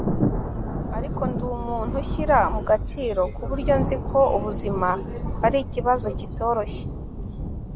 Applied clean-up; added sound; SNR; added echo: none; Thunder; 3 dB; none.